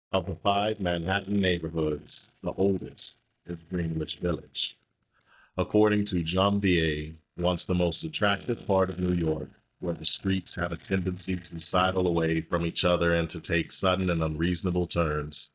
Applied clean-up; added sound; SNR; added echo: neural mask model DeepFilterNet 3.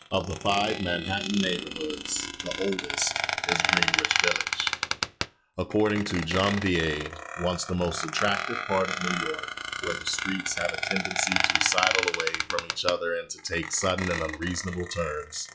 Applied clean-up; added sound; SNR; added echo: classical method log-MMSE.